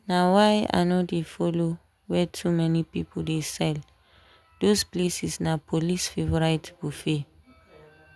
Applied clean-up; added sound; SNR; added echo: none; none; none; none.